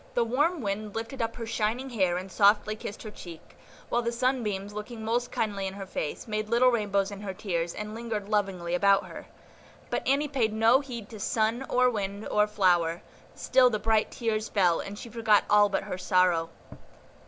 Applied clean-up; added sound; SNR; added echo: none; none; none; none.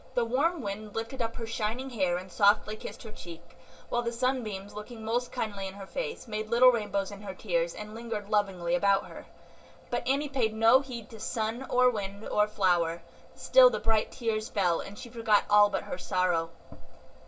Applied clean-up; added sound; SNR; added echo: none; none; none; reverberation time 0.2 s.